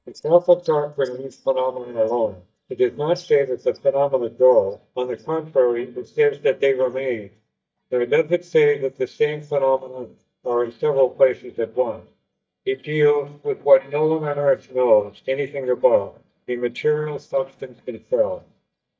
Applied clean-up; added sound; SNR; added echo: neural mask model DeepFilterNet 3.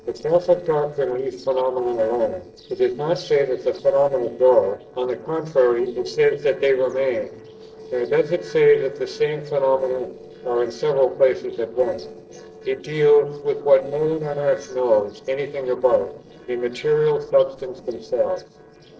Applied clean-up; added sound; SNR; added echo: neural separator model SepFormer DNS4.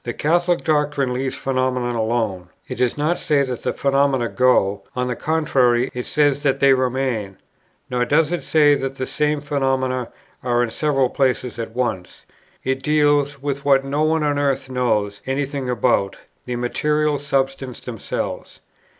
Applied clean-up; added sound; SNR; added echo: none; none; none; none.